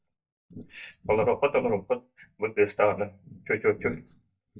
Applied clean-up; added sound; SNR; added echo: neural mask model DeepFilterNet 3.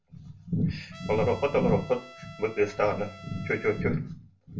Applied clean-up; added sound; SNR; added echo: none; Trumpet; 20 dB; reverberation time 0.2 s.